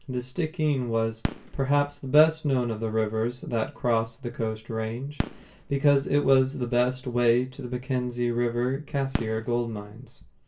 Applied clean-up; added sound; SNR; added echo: none; Fireworks; 15 dB; reverberation time 0.2 s.